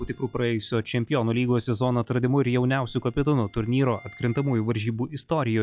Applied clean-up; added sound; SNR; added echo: classical method log-MMSE.